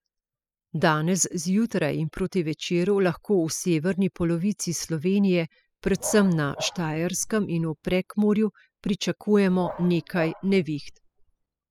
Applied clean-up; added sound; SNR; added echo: classical method spectral subtraction.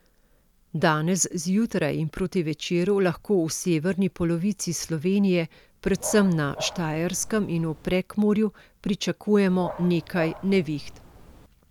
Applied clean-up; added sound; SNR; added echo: none; Dog; 15 dB; none.